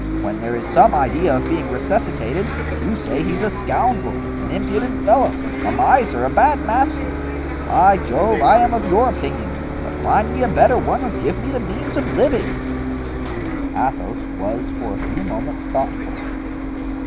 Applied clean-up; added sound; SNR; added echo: none; Bus; 4 dB; none.